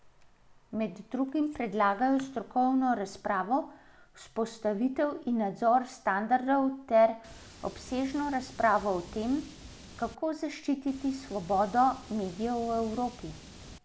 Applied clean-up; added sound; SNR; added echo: none; Water; 18 dB; none.